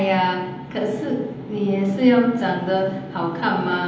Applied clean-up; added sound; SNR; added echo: none; none; none; reverberation time 0.8 s.